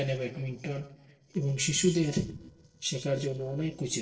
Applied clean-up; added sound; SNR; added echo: neural separator model SepFormer DNS4.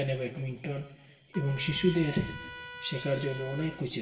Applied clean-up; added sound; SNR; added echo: none; Trumpet; 15 dB; reverberation time 0.9 s.